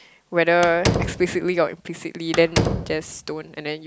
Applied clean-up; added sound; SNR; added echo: none; Slam; 4 dB; none.